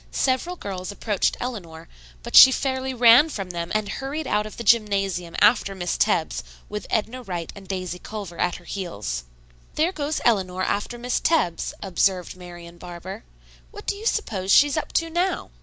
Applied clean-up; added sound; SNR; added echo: none; none; none; none.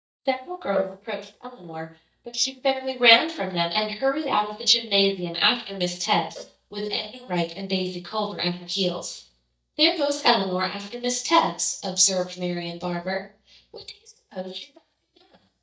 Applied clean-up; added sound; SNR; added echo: neural mask model DeepFilterNet 3.